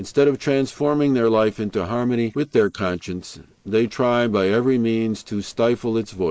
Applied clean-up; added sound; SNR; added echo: neural mask model Resemble Enhance denoiser.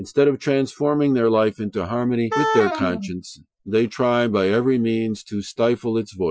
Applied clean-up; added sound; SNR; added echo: classical method Wiener filter.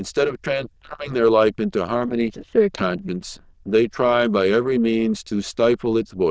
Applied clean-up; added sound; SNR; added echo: neural diffusion model UNIVERSE++.